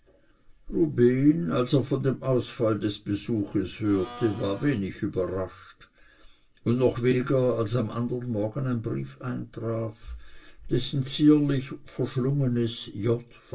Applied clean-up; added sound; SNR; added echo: none; Domestic sounds, home sounds; 16 dB; reverberation time 0.1 s.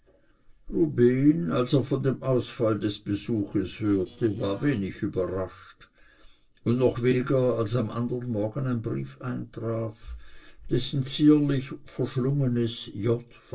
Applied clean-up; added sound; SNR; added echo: neural separator model SepFormer DNS4.